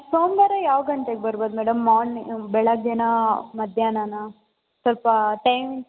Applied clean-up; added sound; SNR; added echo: none; none; none; none.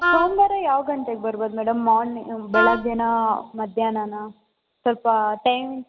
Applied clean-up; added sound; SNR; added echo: none; Wind instrument, woodwind instrument; 2 dB; none.